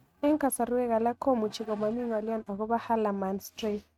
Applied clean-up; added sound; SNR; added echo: neural mask model RNNoise.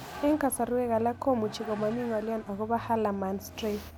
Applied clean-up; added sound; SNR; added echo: none; Vehicle; 15 dB; none.